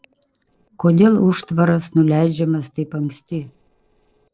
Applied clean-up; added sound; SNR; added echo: neural separator model SepFormer DNS4.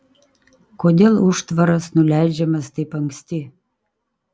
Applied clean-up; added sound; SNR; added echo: none; none; none; none.